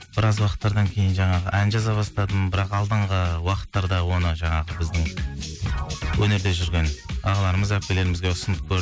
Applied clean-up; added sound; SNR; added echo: none; none; none; none.